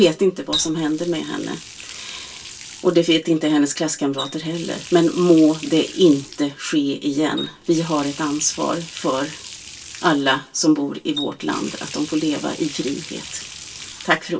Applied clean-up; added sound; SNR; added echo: none; Water tap, faucet; 15 dB; reverberation time 0.1 s.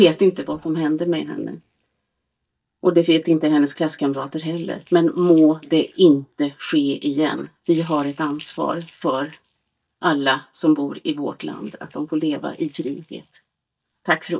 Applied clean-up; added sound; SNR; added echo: neural mask model DeepFilterNet 3.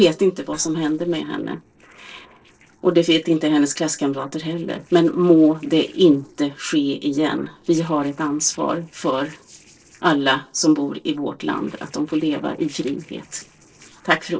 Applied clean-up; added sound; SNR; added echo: neural separator model SepFormer DNS4.